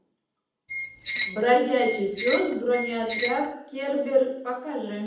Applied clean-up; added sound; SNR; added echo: none; Squeak; -1 dB; reverberation time 0.8 s.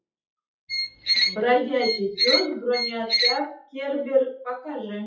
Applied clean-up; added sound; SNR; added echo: classical method WPE with log-MMSE.